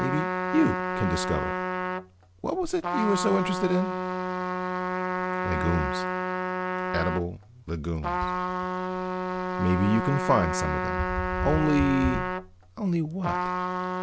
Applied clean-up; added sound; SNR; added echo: none; Trumpet; 1 dB; none.